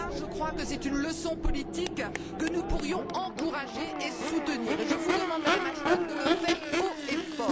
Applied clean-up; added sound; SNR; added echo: none; Crowd / Race car, auto racing / Accelerating, revving, vroom; -2 dB; none.